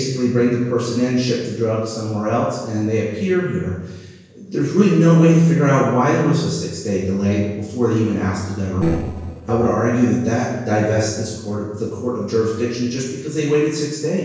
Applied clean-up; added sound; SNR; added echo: neural separator model SepFormer DNS4.